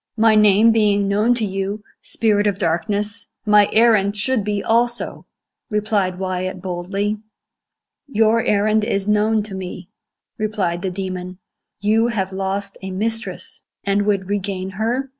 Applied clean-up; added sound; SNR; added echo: none; none; none; none.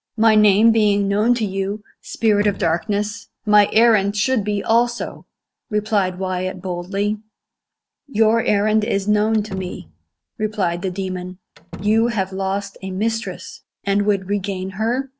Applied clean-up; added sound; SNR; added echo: none; Slam; 19 dB; none.